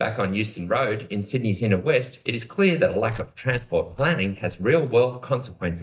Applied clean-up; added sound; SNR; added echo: neural mask model DeepFilterNet 3.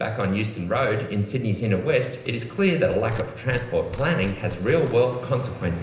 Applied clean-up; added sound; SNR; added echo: none; Tearing; 17 dB; reverberation time 0.9 s.